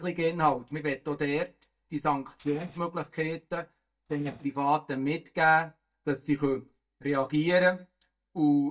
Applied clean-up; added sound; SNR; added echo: neural mask model DeepFilterNet 3.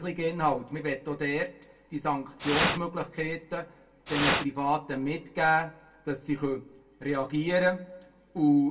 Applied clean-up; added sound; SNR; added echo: none; Fire; -2 dB; reverberation time 0.2 s.